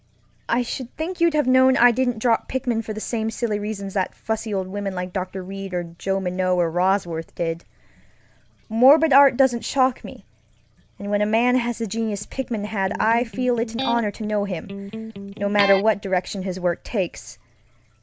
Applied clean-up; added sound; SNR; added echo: none; Electric guitar; 9 dB; none.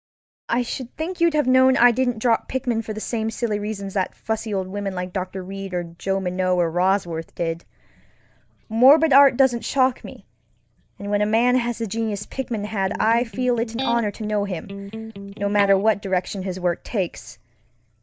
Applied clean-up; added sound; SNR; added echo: neural mask model DeepFilterNet 3.